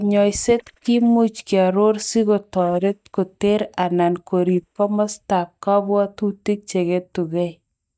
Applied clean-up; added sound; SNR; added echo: neural mask model DeepFilterNet 3.